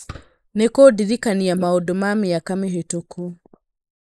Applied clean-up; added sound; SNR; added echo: neural mask model Resemble Enhance denoiser.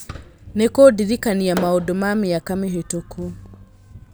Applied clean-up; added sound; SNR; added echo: none; Fireworks; 19 dB; none.